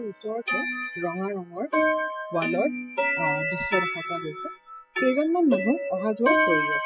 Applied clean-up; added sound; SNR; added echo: classical method spectral subtraction.